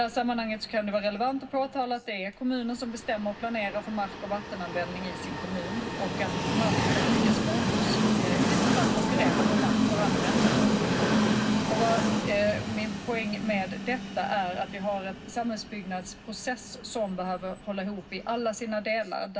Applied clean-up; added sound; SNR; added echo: none; Train; -2 dB; reverberation time 0.4 s.